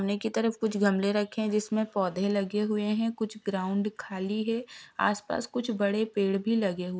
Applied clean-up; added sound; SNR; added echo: none; none; none; none.